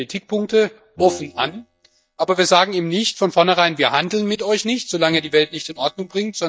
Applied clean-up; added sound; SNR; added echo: neural mask model DeepFilterNet 3.